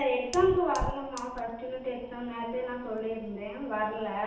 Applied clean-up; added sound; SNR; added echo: none; Fire; 12 dB; reverberation time 0.9 s.